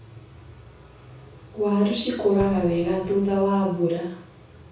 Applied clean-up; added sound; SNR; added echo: none; Explosion; 20 dB; reverberation time 0.6 s.